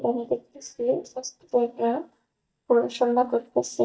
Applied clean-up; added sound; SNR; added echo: neural mask model DeepFilterNet 3.